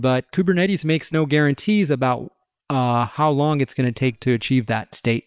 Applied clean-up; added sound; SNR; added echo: neural separator model SepFormer WHAM!.